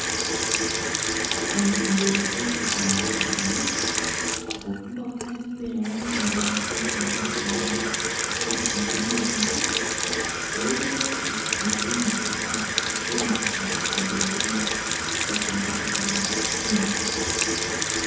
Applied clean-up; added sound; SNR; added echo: none; Sink (filling or washing) / Water tap, faucet; -5 dB; reverberation time 1.1 s.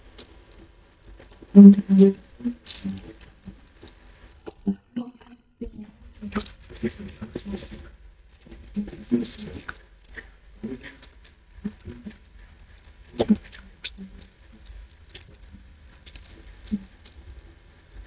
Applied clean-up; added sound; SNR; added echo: neural mask model DeepFilterNet 3.